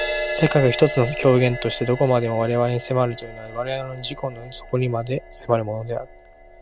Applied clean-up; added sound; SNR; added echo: none; Crash cymbal; 11 dB; none.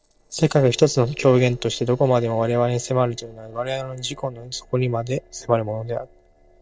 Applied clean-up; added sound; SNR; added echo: neural separator model SepFormer DNS4.